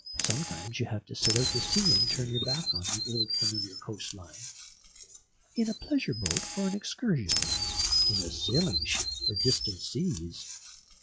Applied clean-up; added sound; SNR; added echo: classical method log-MMSE.